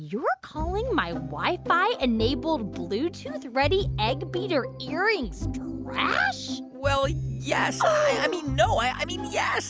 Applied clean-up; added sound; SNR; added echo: none; none; none; none.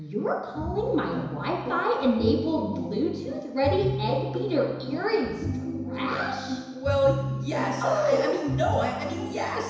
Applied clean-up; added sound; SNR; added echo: none; none; none; reverberation time 1.0 s.